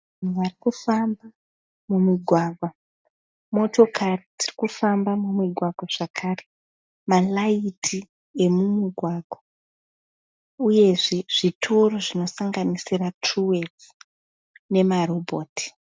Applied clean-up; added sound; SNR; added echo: none; none; none; none.